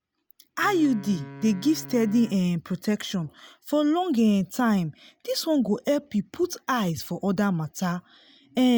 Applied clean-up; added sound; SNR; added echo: none; Wind instrument, woodwind instrument; 18 dB; none.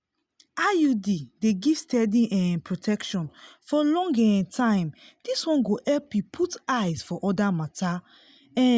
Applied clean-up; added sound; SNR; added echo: none; none; none; none.